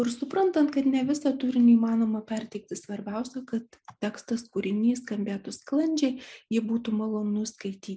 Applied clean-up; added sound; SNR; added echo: none; none; none; none.